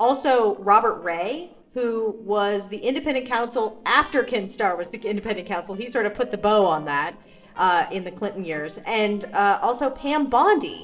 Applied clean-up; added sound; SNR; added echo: neural separator model SepFormer DNS4.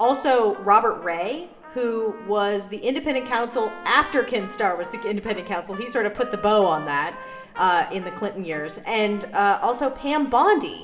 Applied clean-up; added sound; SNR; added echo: none; Trumpet; 18 dB; reverberation time 2.6 s.